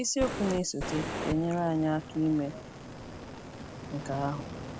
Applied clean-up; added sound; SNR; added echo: none; Fire; 7 dB; none.